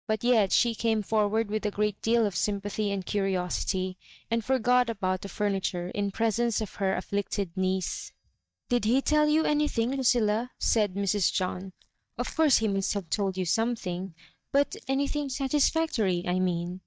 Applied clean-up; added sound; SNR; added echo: neural mask model DeepFilterNet 3.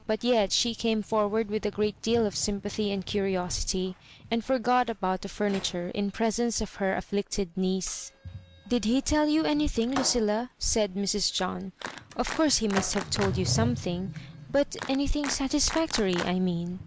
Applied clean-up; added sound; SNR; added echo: none; Sliding door + Clapping; 12 dB; none.